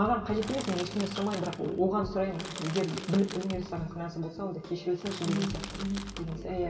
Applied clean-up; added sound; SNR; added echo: none; Crushing; 11 dB; reverberation time 2.4 s.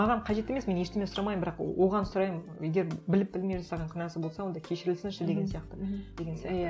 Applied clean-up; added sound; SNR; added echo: none; none; none; none.